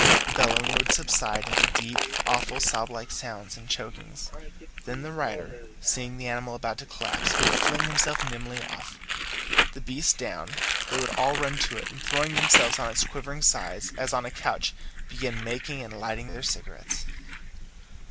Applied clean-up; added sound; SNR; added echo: none; Crumpling, crinkling; -2 dB; none.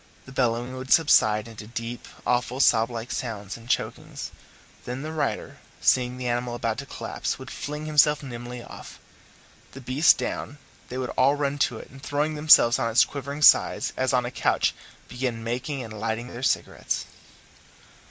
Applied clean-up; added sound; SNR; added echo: none; none; none; none.